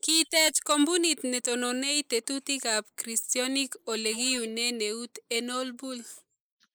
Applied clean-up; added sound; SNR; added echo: neural mask model Resemble Enhance denoiser.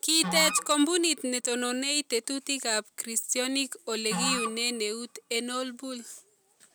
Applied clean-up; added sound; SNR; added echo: none; Musical instrument; 10 dB; none.